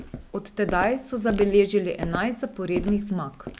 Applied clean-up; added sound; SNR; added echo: none; Walk, footsteps; 11 dB; none.